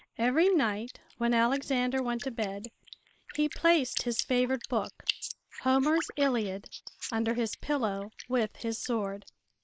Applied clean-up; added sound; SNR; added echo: neural mask model Resemble Enhance denoiser.